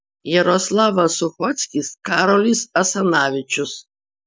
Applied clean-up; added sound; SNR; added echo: none; none; none; none.